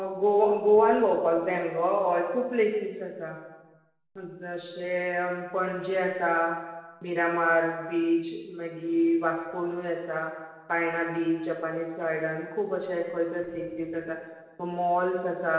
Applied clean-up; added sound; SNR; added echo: neural separator model SepFormer DNS4.